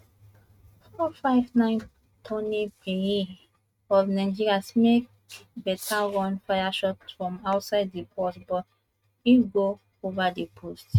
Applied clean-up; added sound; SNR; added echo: neural mask model RNNoise.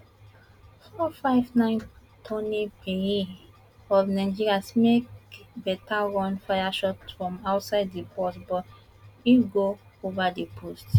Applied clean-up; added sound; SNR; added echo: none; none; none; none.